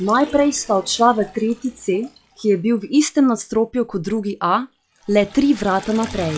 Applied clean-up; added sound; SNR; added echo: classical method log-MMSE.